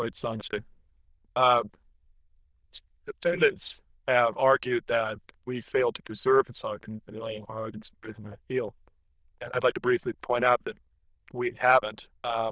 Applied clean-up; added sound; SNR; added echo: neural diffusion model UNIVERSE++.